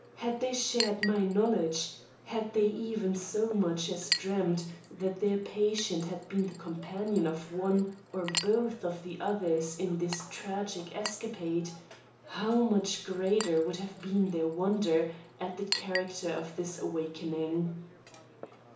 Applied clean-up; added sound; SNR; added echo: none; Chink, clink; 12 dB; reverberation time 0.8 s.